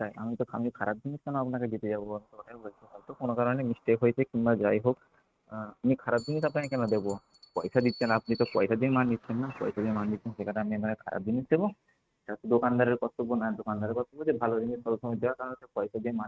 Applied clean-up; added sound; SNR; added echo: neural mask model RNNoise.